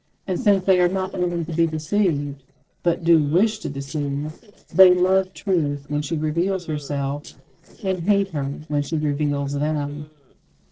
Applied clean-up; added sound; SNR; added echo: neural separator model SepFormer DNS4.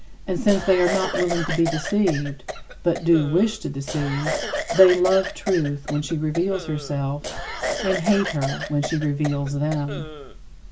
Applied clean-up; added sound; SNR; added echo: none; Cough; 8 dB; none.